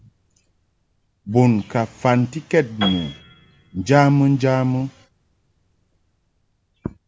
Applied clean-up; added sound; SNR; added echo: none; Piano; 17 dB; none.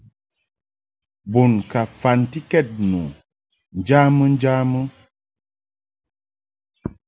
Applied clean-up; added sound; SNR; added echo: none; none; none; none.